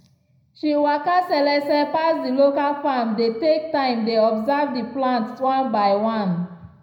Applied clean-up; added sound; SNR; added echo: none; none; none; reverberation time 0.7 s.